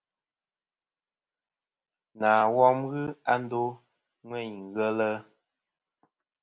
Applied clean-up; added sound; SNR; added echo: none; none; none; none.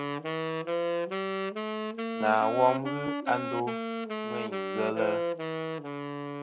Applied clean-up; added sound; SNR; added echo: none; Wind instrument, woodwind instrument; 0 dB; none.